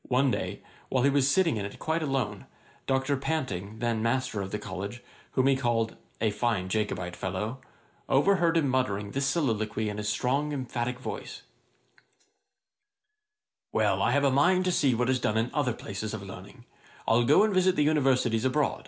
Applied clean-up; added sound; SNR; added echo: none; none; none; none.